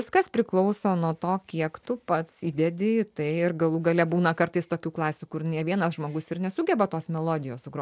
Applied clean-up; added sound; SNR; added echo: none; none; none; none.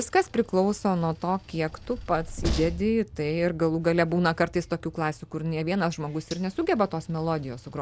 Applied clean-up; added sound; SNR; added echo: none; Train; 13 dB; none.